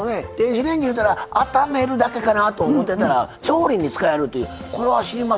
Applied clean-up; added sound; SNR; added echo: none; none; none; none.